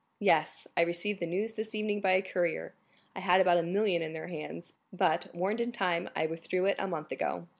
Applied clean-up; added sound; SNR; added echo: none; none; none; none.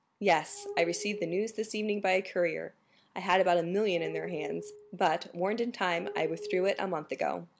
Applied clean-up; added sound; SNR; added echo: none; Glass; 12 dB; none.